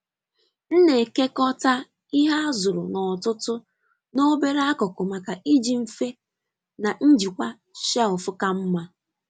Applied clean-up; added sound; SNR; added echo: none; none; none; none.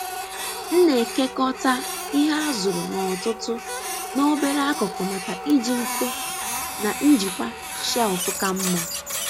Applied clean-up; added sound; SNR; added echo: none; Printer; 6 dB; none.